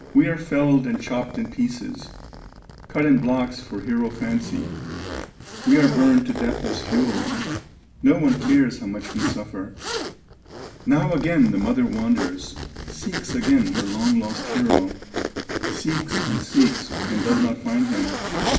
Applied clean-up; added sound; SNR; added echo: none; Zipper (clothing); 7 dB; reverberation time 0.6 s.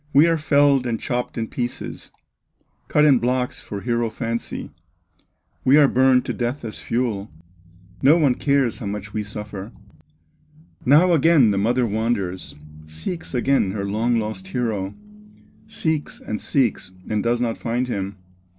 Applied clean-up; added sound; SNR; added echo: none; none; none; none.